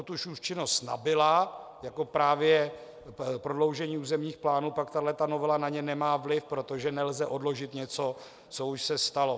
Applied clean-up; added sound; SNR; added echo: none; none; none; none.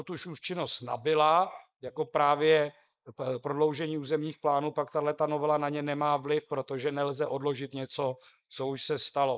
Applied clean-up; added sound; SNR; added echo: neural mask model Resemble Enhance denoiser.